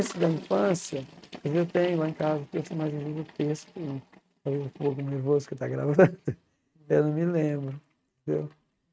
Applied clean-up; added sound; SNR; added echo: neural mask model RNNoise.